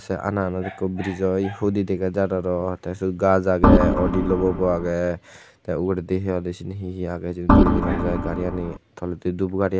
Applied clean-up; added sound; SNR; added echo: none; Organ; -5 dB; none.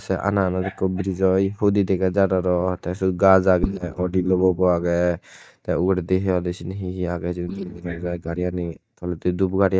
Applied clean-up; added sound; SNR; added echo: neural mask model DeepFilterNet 3.